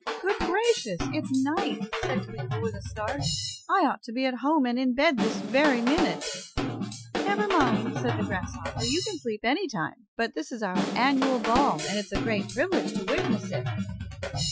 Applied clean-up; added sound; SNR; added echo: classical method Wiener filter.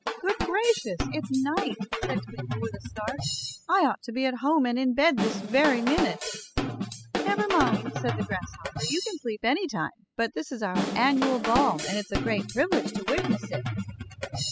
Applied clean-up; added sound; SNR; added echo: classical method spectral subtraction.